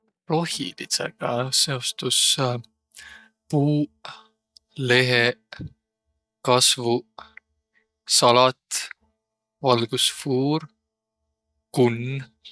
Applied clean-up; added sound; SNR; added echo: neural mask model DeepFilterNet 3.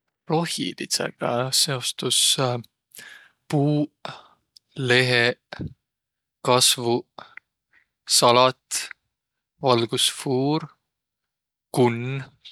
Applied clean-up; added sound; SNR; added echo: none; none; none; none.